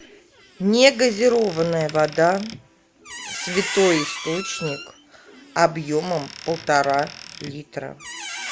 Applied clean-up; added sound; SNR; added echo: none; Squeak; 12 dB; none.